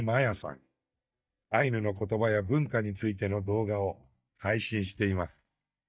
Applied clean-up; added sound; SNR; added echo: neural mask model DeepFilterNet 3.